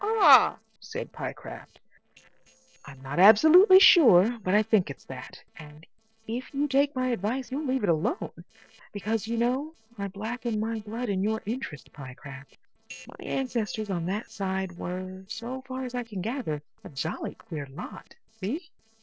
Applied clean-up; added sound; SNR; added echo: neural separator model SepFormer DNS4.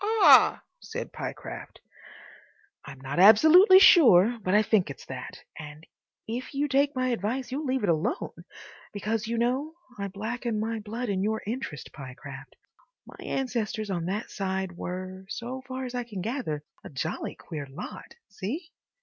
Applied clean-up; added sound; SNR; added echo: none; none; none; none.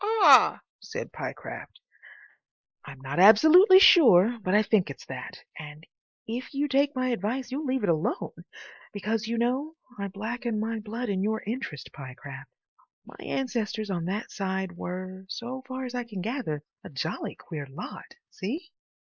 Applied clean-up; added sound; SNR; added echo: neural mask model Resemble Enhance denoiser.